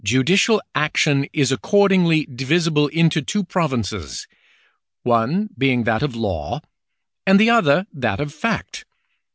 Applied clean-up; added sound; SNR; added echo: none; none; none; none.